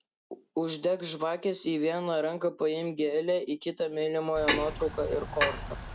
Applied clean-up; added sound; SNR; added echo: none; Clock; 0 dB; none.